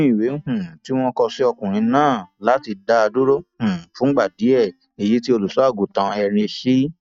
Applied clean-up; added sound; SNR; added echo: neural mask model DeepFilterNet 3.